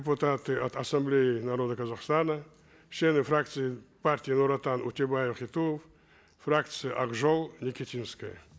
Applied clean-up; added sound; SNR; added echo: none; none; none; none.